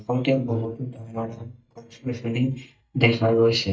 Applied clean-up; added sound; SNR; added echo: neural mask model DeepFilterNet 3.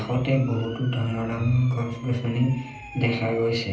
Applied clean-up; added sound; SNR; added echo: none; Siren; 20 dB; reverberation time 0.6 s.